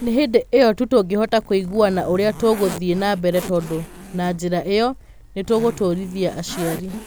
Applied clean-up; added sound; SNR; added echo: none; Zipper (clothing); 16 dB; none.